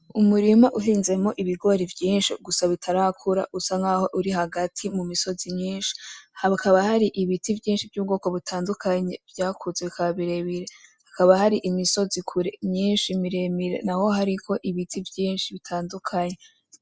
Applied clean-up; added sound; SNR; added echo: none; none; none; none.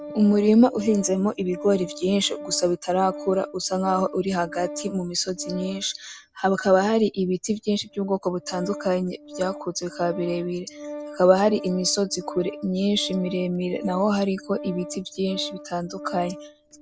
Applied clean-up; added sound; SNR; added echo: none; Organ; 15 dB; none.